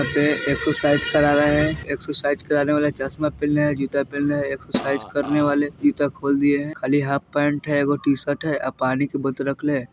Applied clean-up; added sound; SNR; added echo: none; Burping, eructation + Snare drum; 10 dB; none.